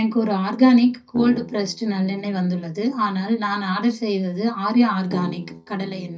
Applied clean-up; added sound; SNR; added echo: neural mask model DeepFilterNet 3.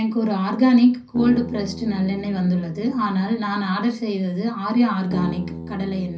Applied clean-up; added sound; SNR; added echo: none; Bass guitar; 14 dB; reverberation time 0.5 s.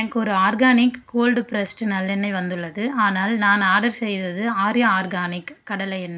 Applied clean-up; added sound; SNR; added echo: none; none; none; none.